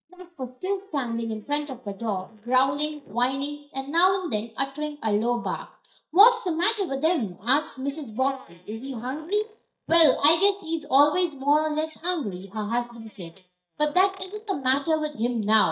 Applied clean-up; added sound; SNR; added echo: neural mask model DeepFilterNet 3.